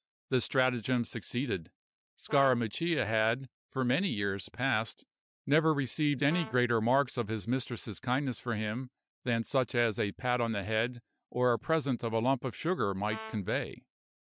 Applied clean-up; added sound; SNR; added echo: neural mask model RNNoise.